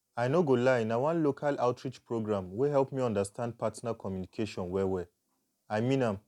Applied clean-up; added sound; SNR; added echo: none; none; none; none.